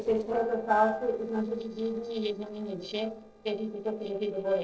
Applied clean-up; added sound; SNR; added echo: neural separator model SepFormer DNS4.